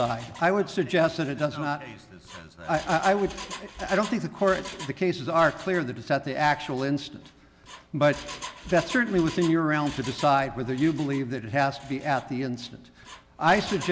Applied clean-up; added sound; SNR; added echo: none; Engine; 17 dB; none.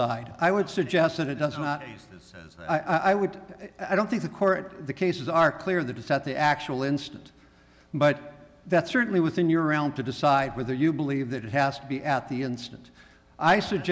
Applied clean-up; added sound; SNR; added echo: none; none; none; none.